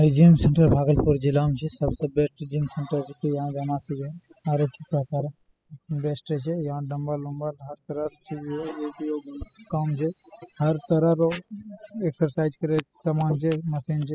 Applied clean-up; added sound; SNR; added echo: classical method spectral subtraction.